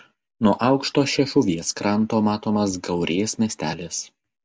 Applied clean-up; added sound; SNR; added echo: none; none; none; none.